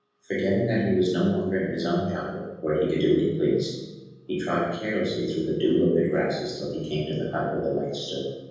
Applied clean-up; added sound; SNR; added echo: none; none; none; reverberation time 1.3 s.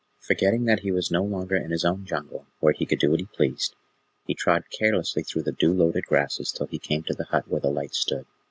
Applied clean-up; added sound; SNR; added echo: none; none; none; none.